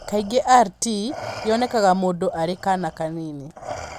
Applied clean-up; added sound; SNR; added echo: none; Respiratory sounds; 15 dB; none.